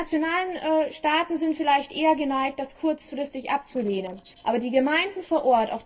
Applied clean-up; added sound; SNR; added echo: neural separator model SepFormer DNS4.